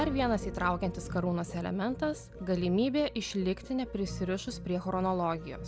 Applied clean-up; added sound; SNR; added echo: none; none; none; none.